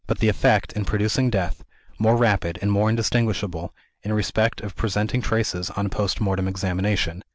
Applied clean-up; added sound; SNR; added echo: none; none; none; none.